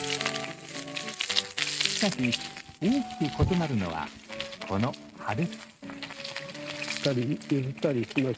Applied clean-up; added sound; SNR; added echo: neural mask model RNNoise.